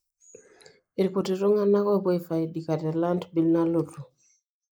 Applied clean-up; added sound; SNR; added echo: neural mask model Resemble Enhance denoiser.